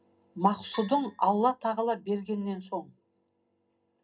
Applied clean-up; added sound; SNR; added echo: none; Percussion; 15 dB; reverberation time 0.2 s.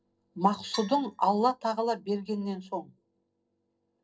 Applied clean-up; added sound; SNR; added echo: neural separator model SepFormer DNS4.